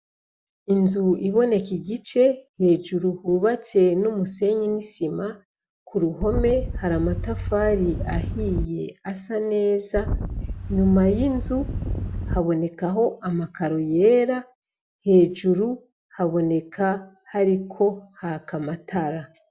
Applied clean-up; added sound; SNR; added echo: none; Wind; 4 dB; none.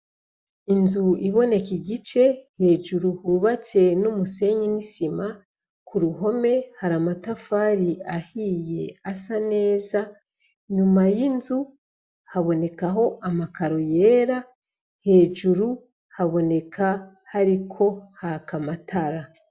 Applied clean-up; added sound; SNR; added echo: none; none; none; none.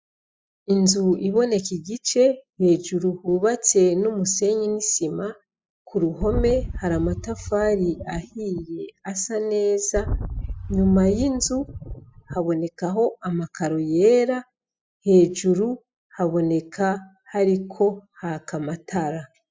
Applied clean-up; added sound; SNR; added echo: classical method spectral subtraction.